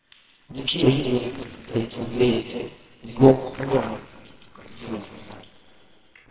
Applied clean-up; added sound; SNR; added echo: neural separator model SepFormer WHAMR!.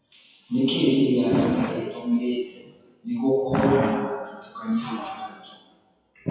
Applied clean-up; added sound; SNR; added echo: classical method WPE with log-MMSE.